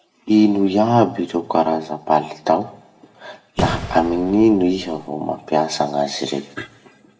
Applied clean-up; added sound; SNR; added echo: none; Fireworks; 8 dB; reverberation time 0.7 s.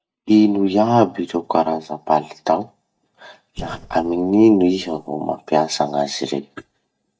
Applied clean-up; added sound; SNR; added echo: neural mask model DeepFilterNet 3.